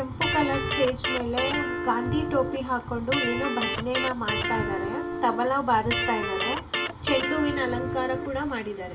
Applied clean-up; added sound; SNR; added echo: none; Electric guitar; 2 dB; reverberation time 0.2 s.